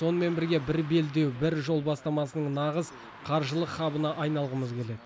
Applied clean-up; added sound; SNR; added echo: none; Car passing by / Traffic noise, roadway noise; 20 dB; none.